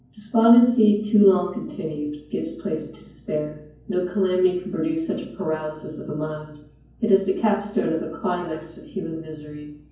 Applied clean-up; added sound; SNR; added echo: none; none; none; reverberation time 0.9 s.